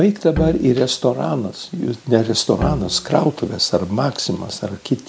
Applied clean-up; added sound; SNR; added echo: none; Bowed string instrument; 8 dB; none.